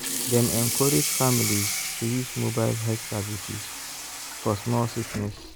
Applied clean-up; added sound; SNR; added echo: none; Sink (filling or washing) / Water tap, faucet; 3 dB; none.